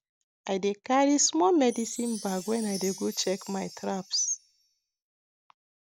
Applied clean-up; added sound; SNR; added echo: none; Chime; 15 dB; none.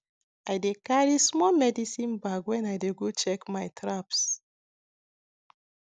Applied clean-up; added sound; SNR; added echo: none; none; none; none.